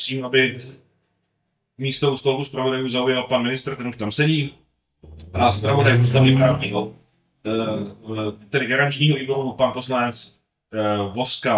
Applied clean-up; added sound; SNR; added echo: neural mask model DeepFilterNet 3.